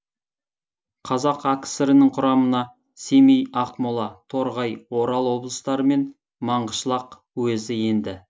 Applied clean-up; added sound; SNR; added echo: none; none; none; none.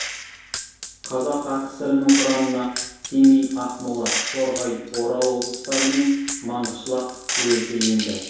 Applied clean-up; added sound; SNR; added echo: none; Gunshot, gunfire; 7 dB; reverberation time 0.7 s.